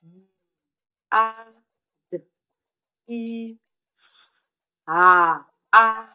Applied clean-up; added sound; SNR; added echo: neural mask model DeepFilterNet 3.